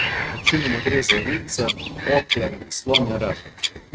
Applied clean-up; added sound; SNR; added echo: neural mask model RNNoise.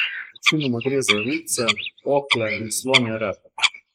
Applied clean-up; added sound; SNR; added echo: neural mask model Resemble Enhance denoiser.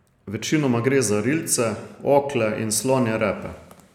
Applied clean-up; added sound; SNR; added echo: none; none; none; none.